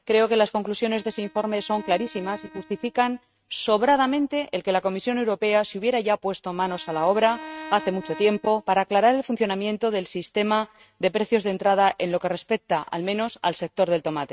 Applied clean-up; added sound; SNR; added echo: neural mask model RNNoise.